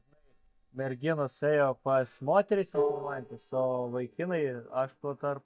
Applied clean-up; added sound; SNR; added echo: neural mask model DeepFilterNet 3.